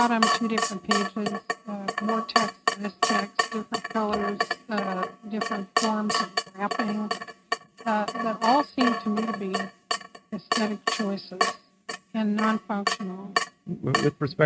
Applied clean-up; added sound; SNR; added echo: neural mask model RNNoise.